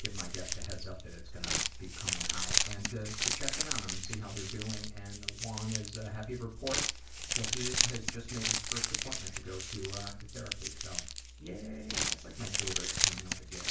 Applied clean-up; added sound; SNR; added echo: none; Crumpling, crinkling; -4 dB; reverberation time 0.3 s.